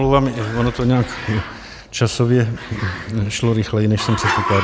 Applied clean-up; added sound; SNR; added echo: none; Growling; 9 dB; none.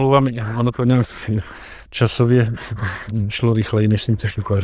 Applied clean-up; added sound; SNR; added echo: neural diffusion model UNIVERSE++.